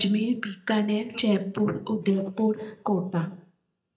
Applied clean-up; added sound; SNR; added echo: neural mask model DeepFilterNet 3.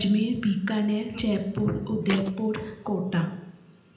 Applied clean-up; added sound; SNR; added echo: none; Thump, thud; 8 dB; reverberation time 0.8 s.